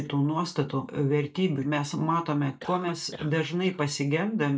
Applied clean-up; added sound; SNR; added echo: neural mask model DeepFilterNet 3.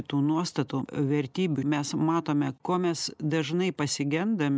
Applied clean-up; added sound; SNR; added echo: none; none; none; none.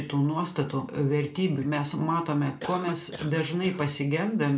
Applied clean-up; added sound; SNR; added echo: none; Cough; 14 dB; reverberation time 0.3 s.